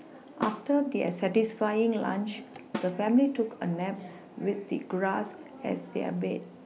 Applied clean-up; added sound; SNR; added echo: none; Snare drum; 15 dB; none.